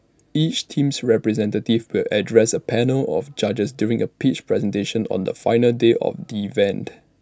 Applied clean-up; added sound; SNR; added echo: none; none; none; none.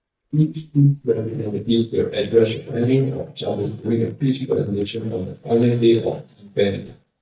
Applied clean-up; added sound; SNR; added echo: neural mask model DeepFilterNet 3.